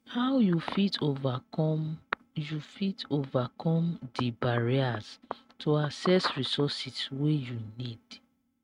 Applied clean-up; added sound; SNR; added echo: neural mask model RNNoise.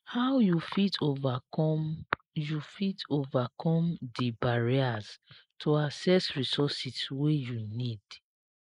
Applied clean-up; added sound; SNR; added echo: neural mask model Resemble Enhance denoiser.